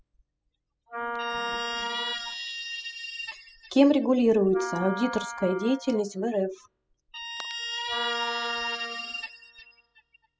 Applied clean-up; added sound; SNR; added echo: classical method spectral subtraction.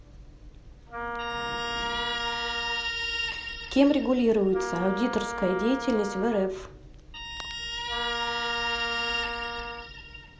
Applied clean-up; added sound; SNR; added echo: none; Guitar + Wind instrument, woodwind instrument; 3 dB; none.